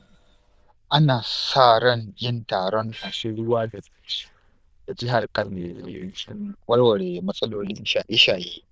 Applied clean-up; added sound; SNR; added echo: neural diffusion model UNIVERSE++.